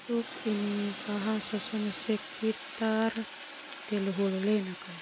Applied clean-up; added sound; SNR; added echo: none; Fire; 10 dB; none.